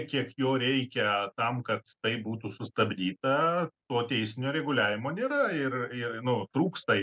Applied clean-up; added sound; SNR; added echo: none; none; none; none.